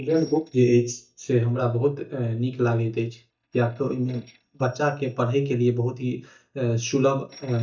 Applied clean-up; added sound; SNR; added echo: neural mask model DeepFilterNet 3.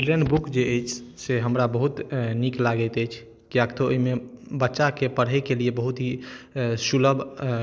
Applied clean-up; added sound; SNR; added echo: none; none; none; none.